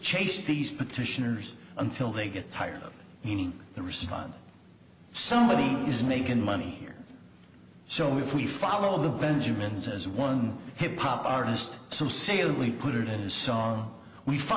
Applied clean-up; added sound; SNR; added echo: none; none; none; none.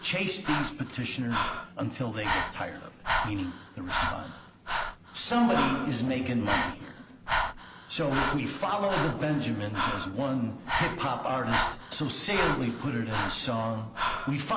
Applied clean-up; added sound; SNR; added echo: none; Breathing; 3 dB; none.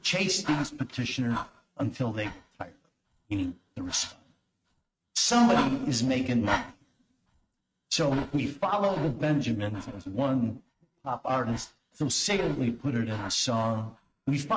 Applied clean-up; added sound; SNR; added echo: neural mask model RNNoise.